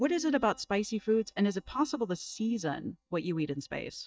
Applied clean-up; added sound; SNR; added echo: neural mask model DeepFilterNet 3.